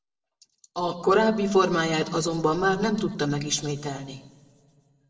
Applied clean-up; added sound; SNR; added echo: none; none; none; reverberation time 1.0 s.